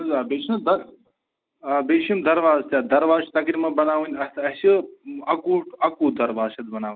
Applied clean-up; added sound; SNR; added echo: neural mask model Resemble Enhance denoiser.